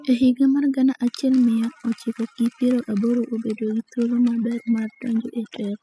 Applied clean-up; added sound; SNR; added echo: classical method spectral subtraction.